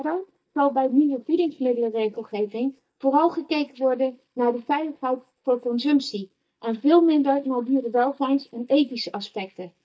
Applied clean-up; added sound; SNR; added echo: neural mask model DeepFilterNet 3.